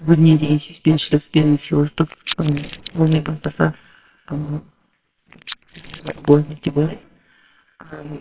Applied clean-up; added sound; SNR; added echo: neural separator model SepFormer WHAMR!.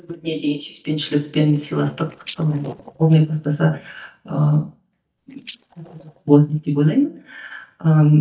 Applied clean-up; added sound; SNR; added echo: neural mask model DeepFilterNet 3.